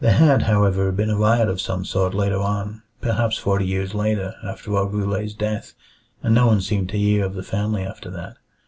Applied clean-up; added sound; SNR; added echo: none; none; none; none.